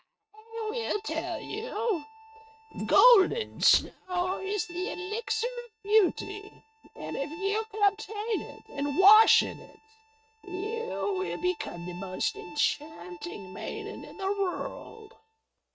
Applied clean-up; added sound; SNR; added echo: neural mask model RNNoise.